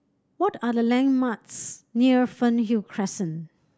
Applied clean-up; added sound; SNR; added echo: none; none; none; none.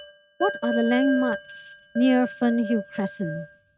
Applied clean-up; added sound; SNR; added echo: neural mask model RNNoise.